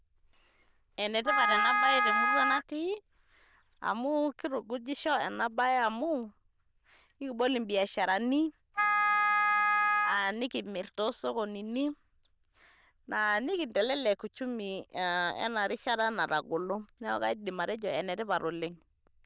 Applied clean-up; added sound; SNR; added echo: neural diffusion model UNIVERSE++.